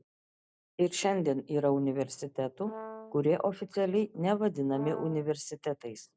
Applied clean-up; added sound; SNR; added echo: none; Brass instrument; 15 dB; none.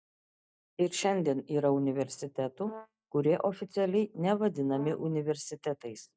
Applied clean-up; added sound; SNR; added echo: neural mask model DeepFilterNet 3.